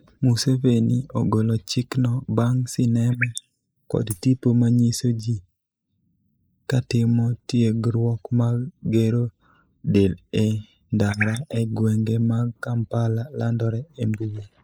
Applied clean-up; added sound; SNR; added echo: neural mask model Resemble Enhance denoiser.